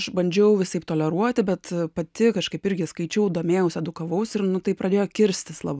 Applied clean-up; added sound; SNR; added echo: none; none; none; none.